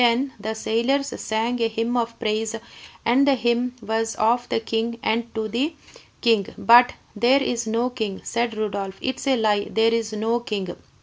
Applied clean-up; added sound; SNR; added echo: none; none; none; none.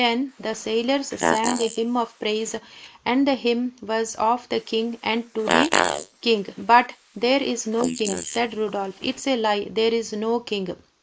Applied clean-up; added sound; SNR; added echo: neural mask model Resemble Enhance denoiser.